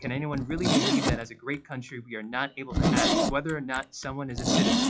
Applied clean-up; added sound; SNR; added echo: classical method WPE with log-MMSE.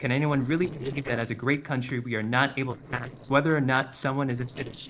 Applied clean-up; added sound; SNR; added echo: neural separator model SepFormer DNS4.